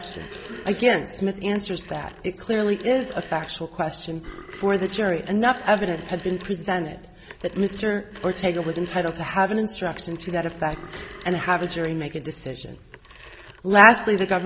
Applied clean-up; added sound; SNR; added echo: none; Burping, eructation + Telephone; 20 dB; none.